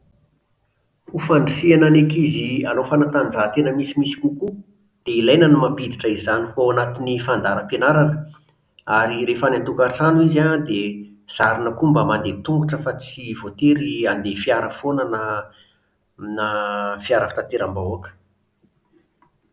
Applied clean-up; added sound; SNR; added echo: none; none; none; none.